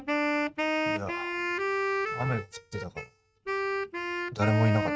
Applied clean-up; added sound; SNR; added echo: neural mask model RNNoise.